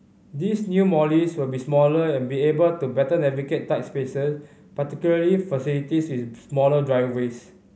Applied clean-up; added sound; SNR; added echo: none; none; none; none.